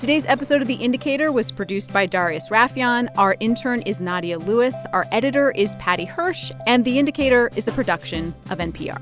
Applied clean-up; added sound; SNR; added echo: none; none; none; none.